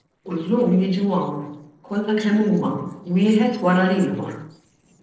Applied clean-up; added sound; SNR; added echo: neural separator model SepFormer DNS4.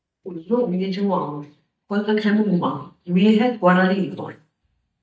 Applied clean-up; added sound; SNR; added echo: neural mask model DeepFilterNet 3.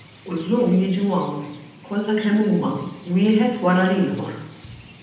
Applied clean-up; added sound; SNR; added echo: none; Chirp, tweet; 19 dB; reverberation time 0.8 s.